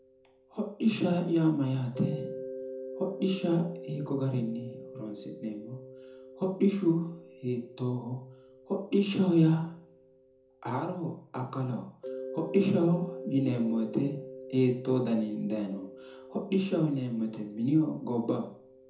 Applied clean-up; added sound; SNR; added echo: none; Mallet percussion; 14 dB; reverberation time 0.5 s.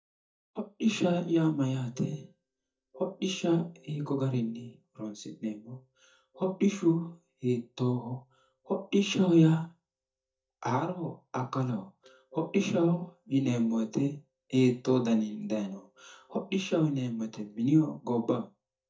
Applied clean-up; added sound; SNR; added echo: neural mask model DeepFilterNet 3.